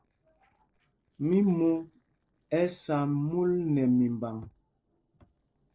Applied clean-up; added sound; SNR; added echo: neural separator model SepFormer DNS4.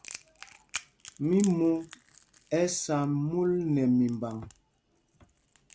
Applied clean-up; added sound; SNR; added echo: none; Crackle; 19 dB; none.